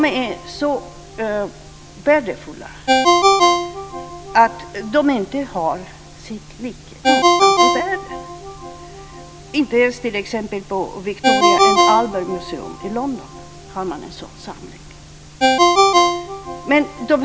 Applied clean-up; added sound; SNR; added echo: none; Ringtone; -2 dB; none.